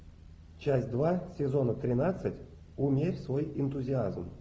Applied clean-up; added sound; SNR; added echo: none; none; none; none.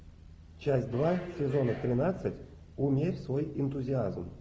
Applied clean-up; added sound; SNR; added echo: none; Subway, metro, underground; 14 dB; none.